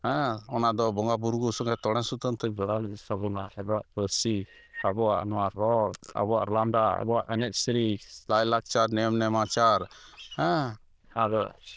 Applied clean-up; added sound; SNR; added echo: neural diffusion model UNIVERSE++.